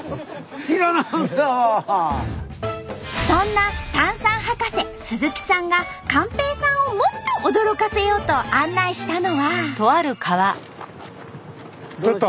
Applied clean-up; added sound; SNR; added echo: none; none; none; none.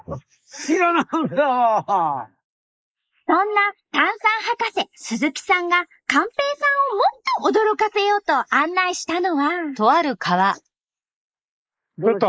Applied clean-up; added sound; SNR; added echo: neural mask model Resemble Enhance denoiser.